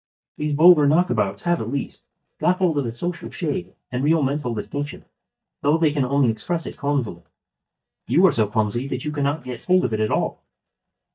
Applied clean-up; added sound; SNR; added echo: neural mask model DeepFilterNet 3.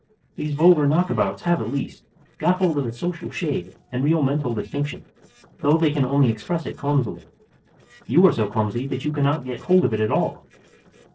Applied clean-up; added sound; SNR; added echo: neural separator model SepFormer DNS4.